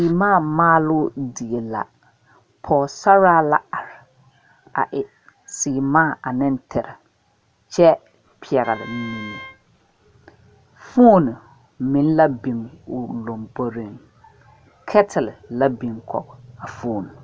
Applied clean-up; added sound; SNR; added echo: none; Wind instrument, woodwind instrument; 18 dB; none.